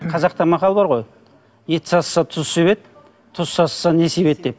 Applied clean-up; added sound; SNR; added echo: none; none; none; none.